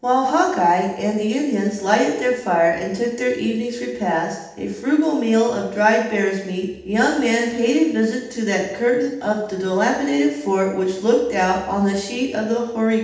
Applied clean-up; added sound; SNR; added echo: none; none; none; reverberation time 0.8 s.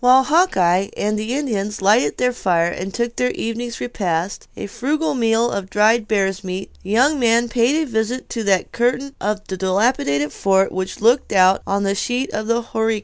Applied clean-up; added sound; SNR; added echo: none; none; none; none.